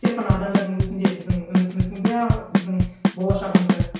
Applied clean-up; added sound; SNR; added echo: none; Bass drum / Snare drum / Drum kit; -3 dB; reverberation time 0.5 s.